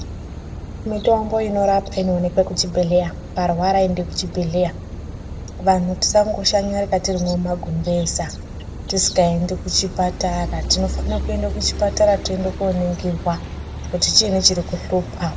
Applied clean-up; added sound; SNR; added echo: none; Car passing by / Idling / Accelerating, revving, vroom; 9 dB; reverberation time 0.4 s.